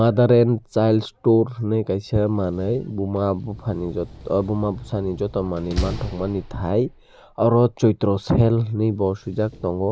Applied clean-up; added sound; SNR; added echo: none; Slam; 16 dB; none.